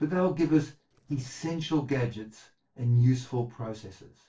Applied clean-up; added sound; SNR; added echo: neural separator model SepFormer DNS4.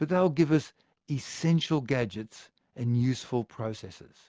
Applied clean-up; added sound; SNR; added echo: none; none; none; none.